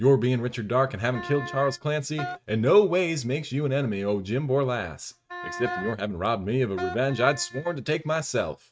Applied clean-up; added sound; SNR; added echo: neural mask model RNNoise.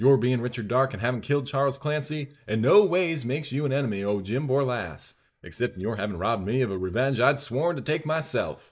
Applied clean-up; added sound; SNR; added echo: neural mask model Resemble Enhance denoiser.